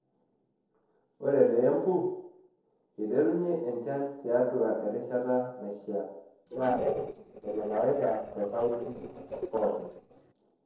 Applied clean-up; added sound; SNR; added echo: neural separator model SepFormer DNS4.